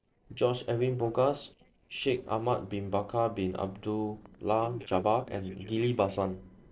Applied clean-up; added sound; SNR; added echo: neural separator model SepFormer DNS4.